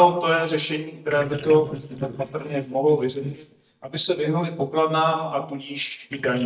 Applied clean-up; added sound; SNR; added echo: neural mask model DeepFilterNet 3.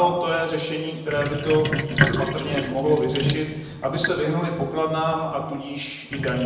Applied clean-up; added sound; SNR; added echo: none; Sink (filling or washing); 4 dB; reverberation time 0.9 s.